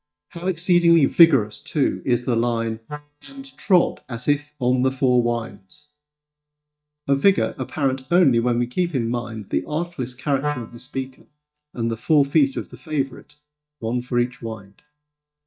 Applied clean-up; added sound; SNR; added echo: neural mask model DeepFilterNet 3.